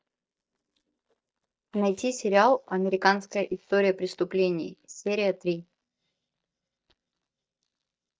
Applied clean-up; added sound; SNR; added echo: neural mask model DeepFilterNet 3.